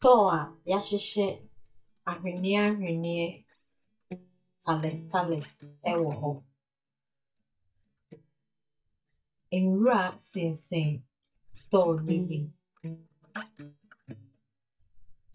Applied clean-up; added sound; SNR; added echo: neural mask model DeepFilterNet 3.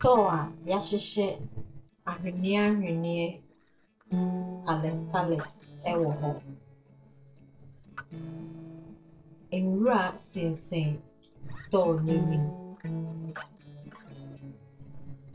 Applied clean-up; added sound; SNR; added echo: neural separator model SepFormer DNS4.